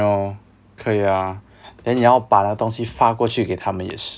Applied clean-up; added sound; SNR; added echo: none; none; none; none.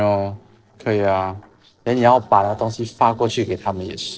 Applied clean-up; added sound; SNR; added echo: neural separator model SepFormer DNS4.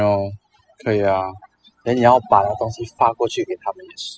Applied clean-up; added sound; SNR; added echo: classical method spectral subtraction.